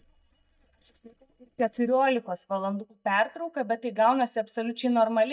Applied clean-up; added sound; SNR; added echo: neural mask model DeepFilterNet 3.